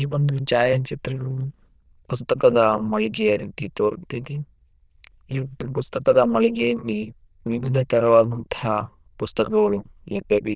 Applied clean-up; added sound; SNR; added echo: neural diffusion model UNIVERSE++.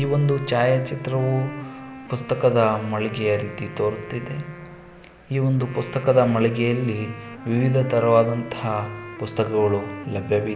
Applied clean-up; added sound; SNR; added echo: none; Wind instrument, woodwind instrument; 16 dB; none.